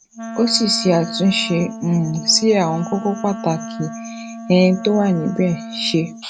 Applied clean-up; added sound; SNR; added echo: none; Wind instrument, woodwind instrument; 12 dB; none.